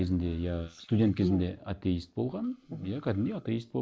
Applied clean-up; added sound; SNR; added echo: neural mask model Resemble Enhance denoiser.